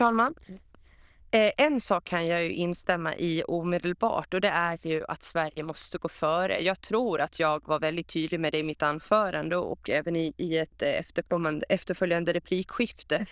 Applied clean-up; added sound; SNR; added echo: neural diffusion model UNIVERSE++.